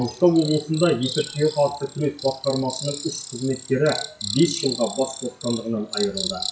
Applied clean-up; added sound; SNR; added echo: classical method WPE with log-MMSE.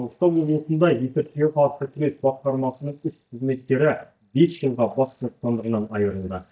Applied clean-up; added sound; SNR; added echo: neural mask model DeepFilterNet 3.